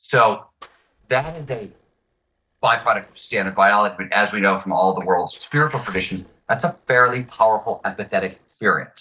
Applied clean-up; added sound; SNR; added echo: neural mask model DeepFilterNet 3.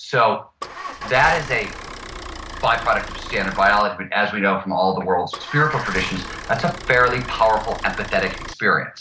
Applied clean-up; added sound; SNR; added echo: none; Idling / Engine starting / Motor vehicle (road); 11 dB; none.